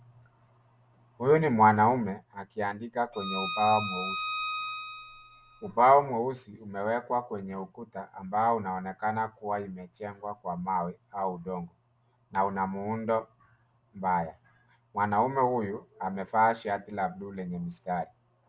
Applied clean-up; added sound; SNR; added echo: none; Bowed string instrument; 6 dB; none.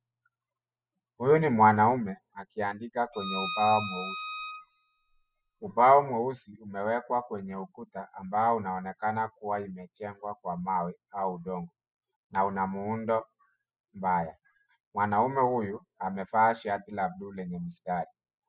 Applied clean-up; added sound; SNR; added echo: classical method spectral subtraction.